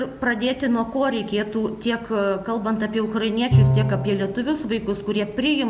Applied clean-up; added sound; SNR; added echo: none; Bowed string instrument; 4 dB; none.